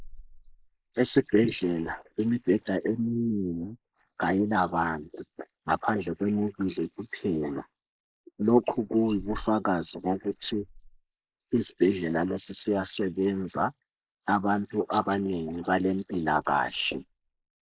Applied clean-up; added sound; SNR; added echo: neural mask model Resemble Enhance denoiser.